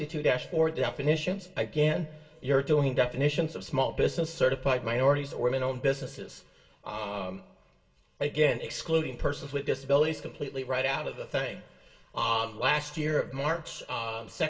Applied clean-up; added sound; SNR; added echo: none; none; none; reverberation time 0.2 s.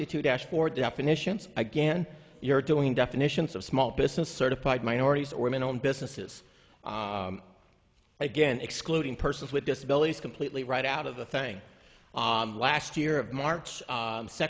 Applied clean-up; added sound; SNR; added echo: none; none; none; none.